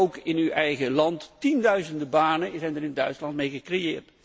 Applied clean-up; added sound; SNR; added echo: none; none; none; none.